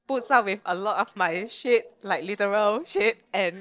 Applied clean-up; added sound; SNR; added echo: neural separator model SepFormer DNS4.